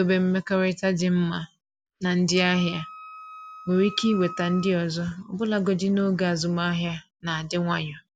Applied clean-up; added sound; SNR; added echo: none; Wind instrument, woodwind instrument; 16 dB; none.